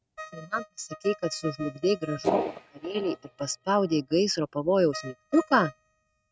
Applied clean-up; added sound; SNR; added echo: neural mask model RNNoise.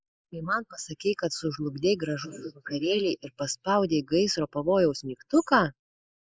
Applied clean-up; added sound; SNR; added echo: neural mask model Resemble Enhance denoiser.